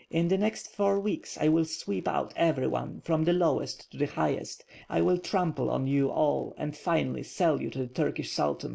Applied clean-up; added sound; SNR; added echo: none; none; none; none.